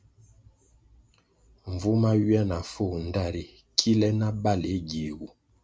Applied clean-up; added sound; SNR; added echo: none; none; none; none.